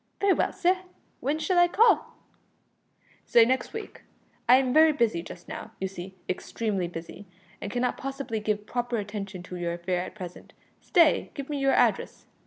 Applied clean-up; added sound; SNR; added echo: none; none; none; none.